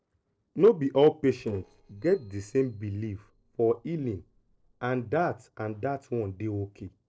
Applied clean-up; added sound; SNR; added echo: neural separator model SepFormer DNS4.